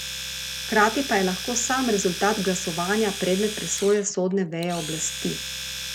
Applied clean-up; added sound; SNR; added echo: none; Domestic sounds, home sounds; 8 dB; none.